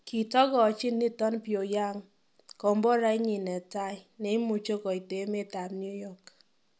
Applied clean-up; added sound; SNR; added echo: none; none; none; none.